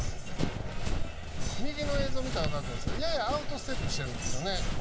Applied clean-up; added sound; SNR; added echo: none; Run; -4 dB; reverberation time 0.5 s.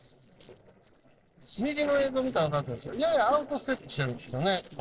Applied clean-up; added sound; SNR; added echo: neural separator model SepFormer DNS4.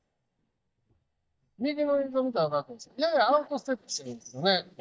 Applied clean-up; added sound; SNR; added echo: neural mask model DeepFilterNet 3.